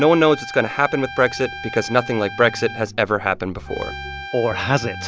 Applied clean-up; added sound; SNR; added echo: none; Trumpet; 13 dB; none.